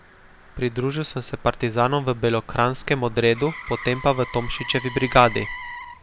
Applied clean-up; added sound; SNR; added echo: none; Motor vehicle (road); 16 dB; none.